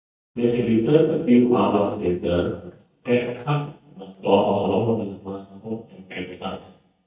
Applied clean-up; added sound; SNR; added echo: neural mask model DeepFilterNet 3.